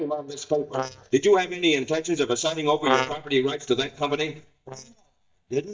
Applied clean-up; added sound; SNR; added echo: neural mask model DeepFilterNet 3.